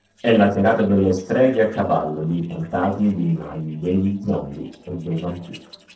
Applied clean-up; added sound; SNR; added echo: neural separator model SepFormer DNS4.